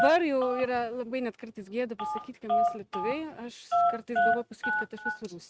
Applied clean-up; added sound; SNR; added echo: neural mask model RNNoise.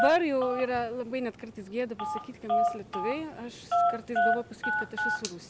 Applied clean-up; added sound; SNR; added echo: none; Telephone; -1 dB; none.